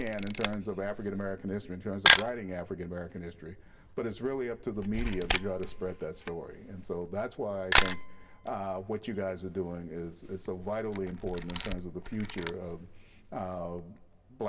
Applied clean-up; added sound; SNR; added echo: none; Camera; -3 dB; reverberation time 1.4 s.